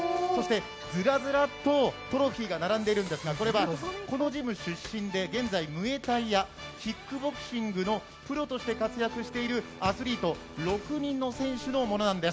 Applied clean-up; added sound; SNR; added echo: none; Wind instrument, woodwind instrument; 18 dB; none.